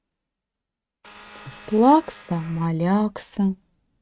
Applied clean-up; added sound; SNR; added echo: neural mask model RNNoise.